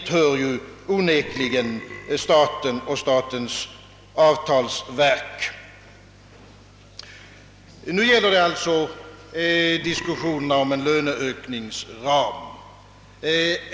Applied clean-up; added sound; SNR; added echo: none; Burping, eructation; 15 dB; none.